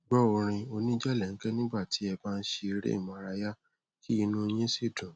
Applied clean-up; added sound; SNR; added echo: none; none; none; none.